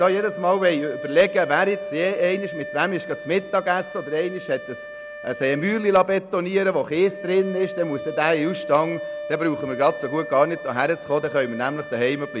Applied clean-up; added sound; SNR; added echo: none; Wind instrument, woodwind instrument; 11 dB; none.